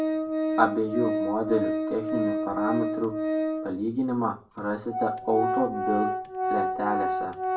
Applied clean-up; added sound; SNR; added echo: none; Organ; -1 dB; reverberation time 0.3 s.